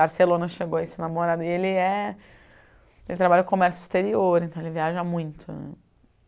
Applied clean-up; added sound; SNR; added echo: none; none; none; none.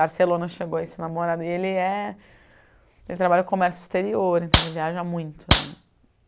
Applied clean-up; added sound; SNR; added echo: none; Clapping; -1 dB; none.